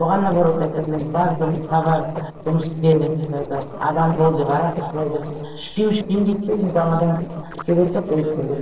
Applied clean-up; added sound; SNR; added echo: neural separator model SepFormer DNS4.